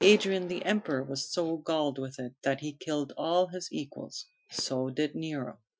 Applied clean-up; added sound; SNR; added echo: classical method Wiener filter.